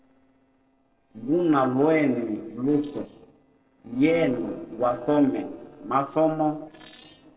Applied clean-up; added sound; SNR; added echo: neural separator model SepFormer DNS4.